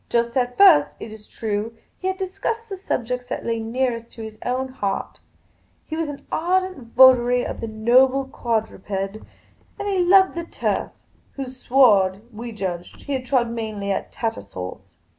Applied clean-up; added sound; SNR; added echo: none; none; none; none.